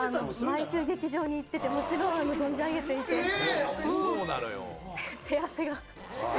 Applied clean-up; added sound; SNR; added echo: none; Zipper (clothing); 12 dB; none.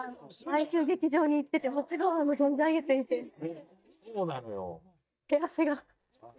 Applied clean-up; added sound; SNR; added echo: neural mask model DeepFilterNet 3.